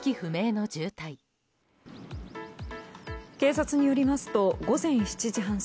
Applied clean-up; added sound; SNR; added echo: none; none; none; none.